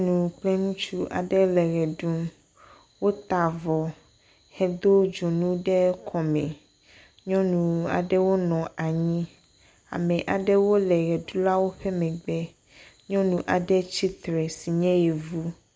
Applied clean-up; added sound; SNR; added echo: none; none; none; none.